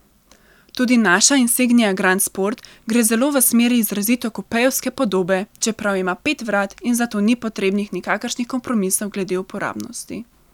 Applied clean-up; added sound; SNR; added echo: none; none; none; none.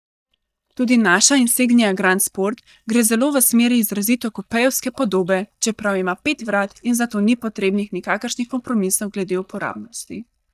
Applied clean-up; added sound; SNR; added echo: neural mask model DeepFilterNet 3.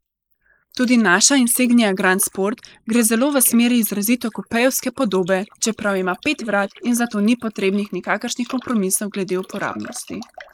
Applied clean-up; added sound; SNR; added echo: neural mask model Resemble Enhance denoiser.